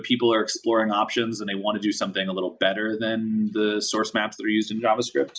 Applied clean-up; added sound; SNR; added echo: none; none; none; none.